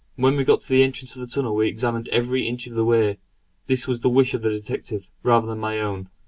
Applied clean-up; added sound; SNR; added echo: none; none; none; none.